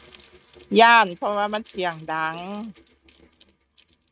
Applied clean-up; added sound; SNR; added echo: neural mask model RNNoise.